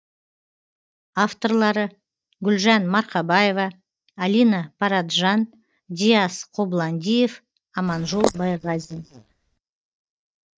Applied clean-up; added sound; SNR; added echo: neural mask model DeepFilterNet 3.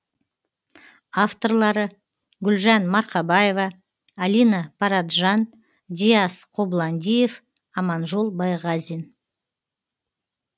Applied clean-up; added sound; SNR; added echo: none; none; none; none.